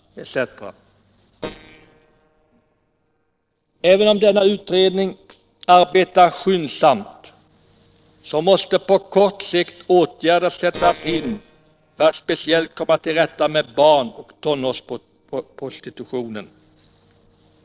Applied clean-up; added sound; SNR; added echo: neural separator model SepFormer DNS4.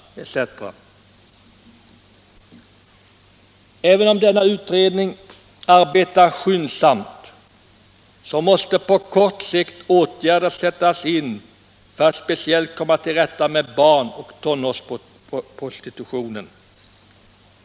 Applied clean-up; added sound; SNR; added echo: none; none; none; none.